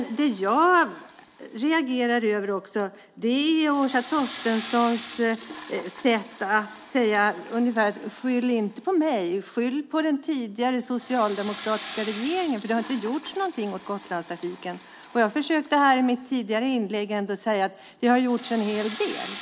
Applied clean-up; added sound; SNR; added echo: none; Toilet flush / Water; 16 dB; none.